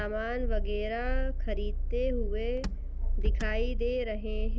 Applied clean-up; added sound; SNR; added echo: none; Engine / Car; -5 dB; none.